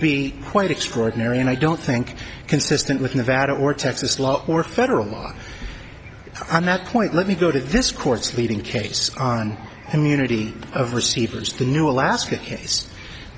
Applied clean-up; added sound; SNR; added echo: none; Cricket / Chicken, rooster; 19 dB; none.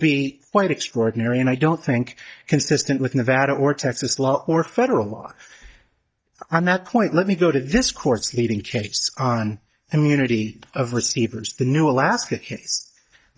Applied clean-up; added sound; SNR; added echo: neural mask model DeepFilterNet 3.